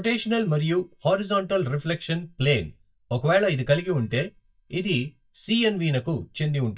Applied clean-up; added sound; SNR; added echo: neural mask model DeepFilterNet 3.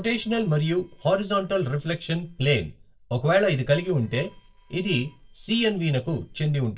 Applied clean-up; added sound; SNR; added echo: neural separator model SepFormer DNS4.